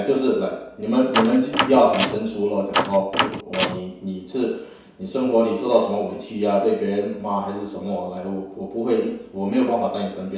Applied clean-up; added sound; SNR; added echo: none; Door; 3 dB; reverberation time 0.7 s.